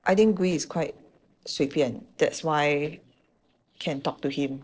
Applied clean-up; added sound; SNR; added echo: neural separator model SepFormer DNS4.